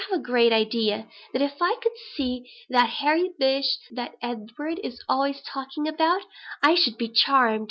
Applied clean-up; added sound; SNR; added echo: none; none; none; none.